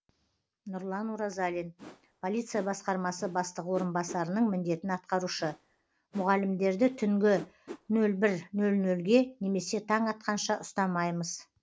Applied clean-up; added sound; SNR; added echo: none; Whoosh, swoosh, swish; 19 dB; none.